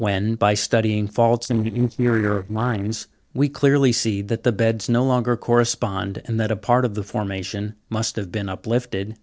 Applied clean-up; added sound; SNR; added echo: neural separator model SepFormer DNS4.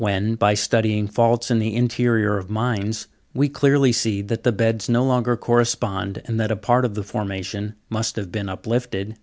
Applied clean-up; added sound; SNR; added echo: none; none; none; none.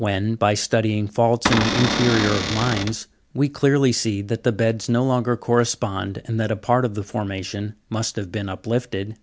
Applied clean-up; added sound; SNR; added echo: none; Cupboard open or close / Door; 1 dB; none.